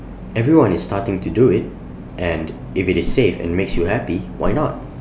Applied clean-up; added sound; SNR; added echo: none; Whoosh, swoosh, swish; 7 dB; none.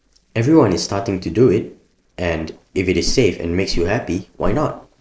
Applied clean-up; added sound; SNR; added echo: neural separator model SepFormer DNS4.